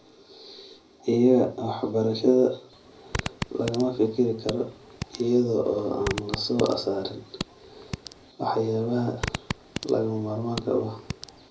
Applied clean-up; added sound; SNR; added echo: none; Fart; 10 dB; reverberation time 0.4 s.